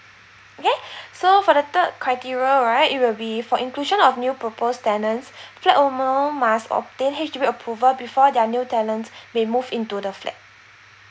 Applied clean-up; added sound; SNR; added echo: none; none; none; none.